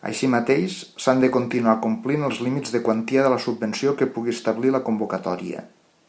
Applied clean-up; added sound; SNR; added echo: none; none; none; none.